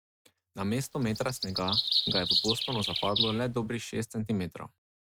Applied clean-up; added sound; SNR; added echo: neural mask model RNNoise.